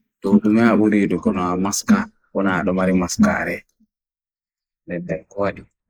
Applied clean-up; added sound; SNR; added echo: neural mask model Resemble Enhance denoiser.